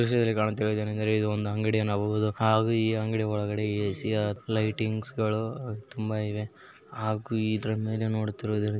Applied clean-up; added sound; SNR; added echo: none; none; none; none.